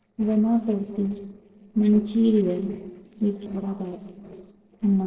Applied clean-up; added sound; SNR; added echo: neural separator model SepFormer DNS4.